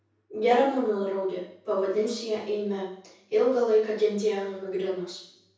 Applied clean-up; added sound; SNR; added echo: none; none; none; reverberation time 0.6 s.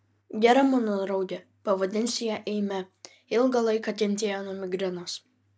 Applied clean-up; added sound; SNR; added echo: none; none; none; none.